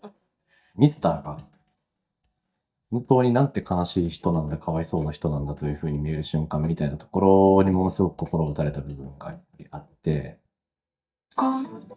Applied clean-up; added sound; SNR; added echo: neural mask model DeepFilterNet 3.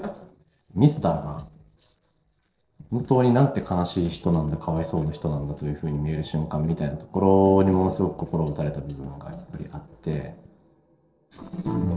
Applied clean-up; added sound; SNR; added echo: neural separator model SepFormer DNS4.